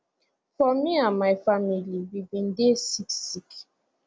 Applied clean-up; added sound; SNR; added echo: none; none; none; none.